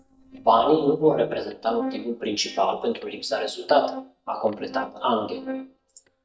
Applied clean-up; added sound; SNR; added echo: neural mask model DeepFilterNet 3.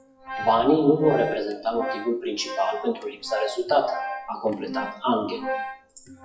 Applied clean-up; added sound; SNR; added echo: classical method WPE with log-MMSE.